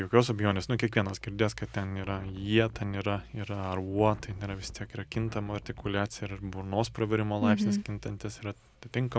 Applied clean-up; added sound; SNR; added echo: none; Wind; 16 dB; none.